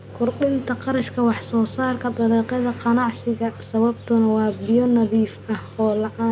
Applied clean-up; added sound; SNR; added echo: none; none; none; none.